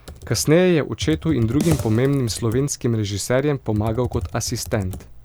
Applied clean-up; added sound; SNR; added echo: none; Computer keyboard + Snare drum; 12 dB; none.